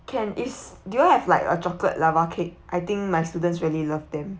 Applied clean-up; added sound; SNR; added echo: none; none; none; none.